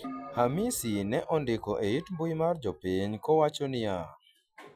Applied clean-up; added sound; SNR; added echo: classical method Wiener filter.